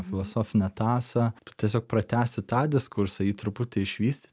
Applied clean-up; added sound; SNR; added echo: none; none; none; none.